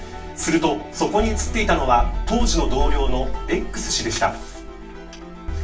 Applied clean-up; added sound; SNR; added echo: none; none; none; reverberation time 0.3 s.